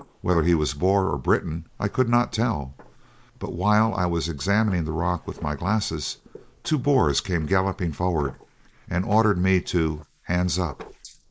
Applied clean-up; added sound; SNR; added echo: neural mask model Resemble Enhance denoiser.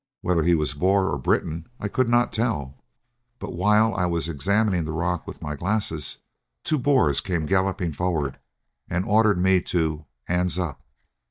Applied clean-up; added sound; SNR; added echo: neural mask model DeepFilterNet 3.